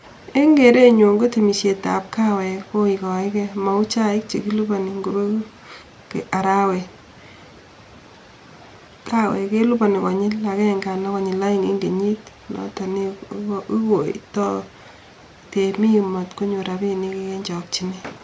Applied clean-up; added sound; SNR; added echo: none; none; none; none.